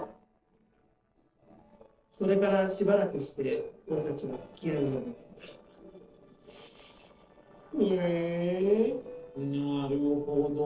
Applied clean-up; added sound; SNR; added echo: neural separator model SepFormer DNS4.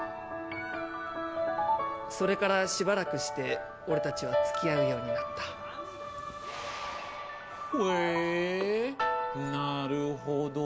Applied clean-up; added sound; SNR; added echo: none; none; none; none.